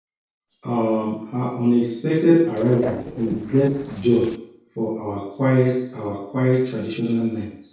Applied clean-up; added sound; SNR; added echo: neural separator model SepFormer DNS4.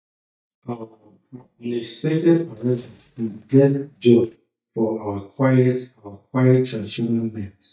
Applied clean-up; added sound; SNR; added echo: neural mask model DeepFilterNet 3.